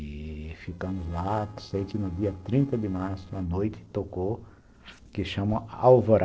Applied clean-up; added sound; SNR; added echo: neural separator model SepFormer DNS4.